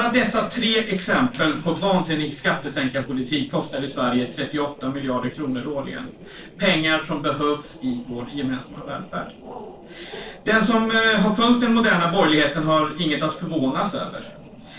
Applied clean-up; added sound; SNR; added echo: neural separator model SepFormer DNS4.